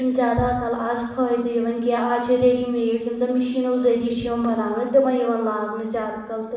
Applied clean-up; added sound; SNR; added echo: none; none; none; reverberation time 0.9 s.